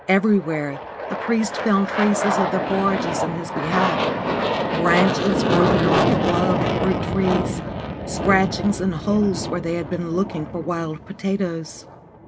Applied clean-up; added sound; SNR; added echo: none; Aircraft; 1 dB; none.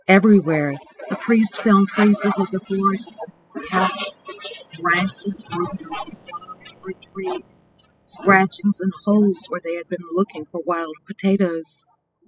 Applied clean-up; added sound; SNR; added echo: classical method spectral subtraction.